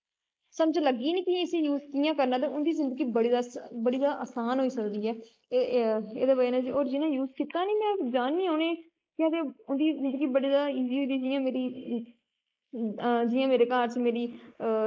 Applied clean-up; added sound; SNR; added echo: neural mask model Resemble Enhance denoiser.